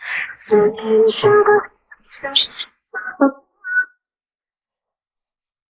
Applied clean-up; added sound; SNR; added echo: neural mask model Resemble Enhance denoiser.